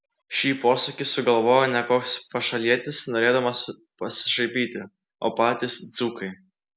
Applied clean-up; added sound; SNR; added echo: none; none; none; none.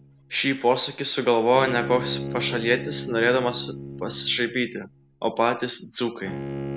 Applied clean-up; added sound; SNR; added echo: none; Bowed string instrument; 10 dB; none.